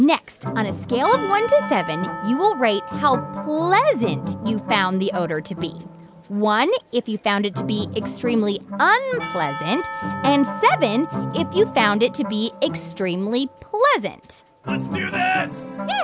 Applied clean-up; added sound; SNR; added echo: none; Church bell / Percussion; 15 dB; none.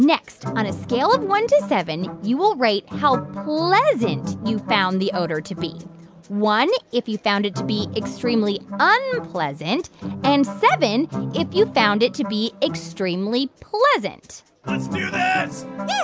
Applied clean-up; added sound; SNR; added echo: none; none; none; none.